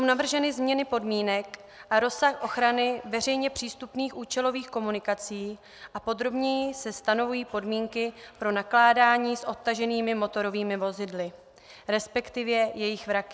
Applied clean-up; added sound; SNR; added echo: none; none; none; none.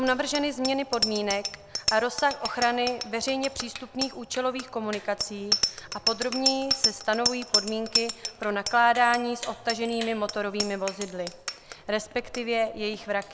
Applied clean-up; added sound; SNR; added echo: none; Bicycle bell; 5 dB; none.